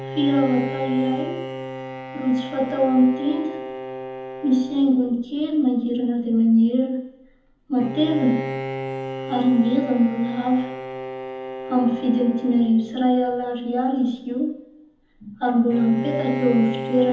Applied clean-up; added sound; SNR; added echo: none; Bowed string instrument; 11 dB; reverberation time 1.0 s.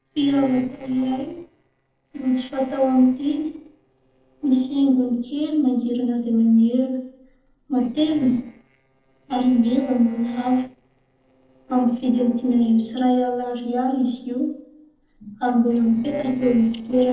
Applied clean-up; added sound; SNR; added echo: neural separator model SepFormer DNS4.